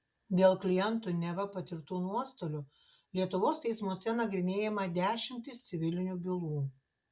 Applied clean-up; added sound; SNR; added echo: none; none; none; none.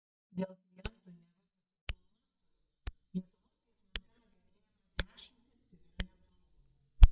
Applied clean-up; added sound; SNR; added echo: neural mask model DeepFilterNet 3.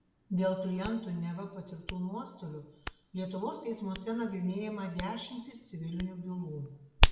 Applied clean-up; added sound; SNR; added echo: none; Hands; -1 dB; reverberation time 0.7 s.